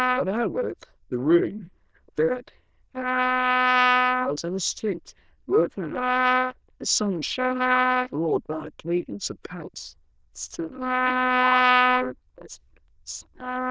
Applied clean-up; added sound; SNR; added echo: neural diffusion model UNIVERSE++.